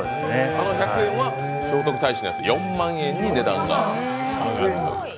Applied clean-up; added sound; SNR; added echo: none; Wind instrument, woodwind instrument; 7 dB; none.